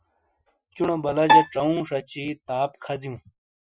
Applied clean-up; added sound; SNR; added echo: classical method Wiener filter.